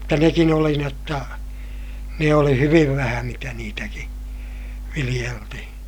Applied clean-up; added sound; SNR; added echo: none; none; none; none.